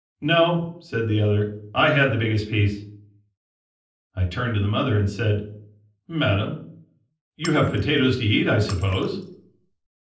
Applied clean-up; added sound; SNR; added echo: neural separator model SepFormer DNS4.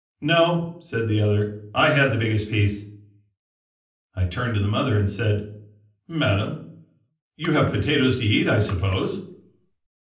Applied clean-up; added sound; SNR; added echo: none; Shatter; 20 dB; reverberation time 0.6 s.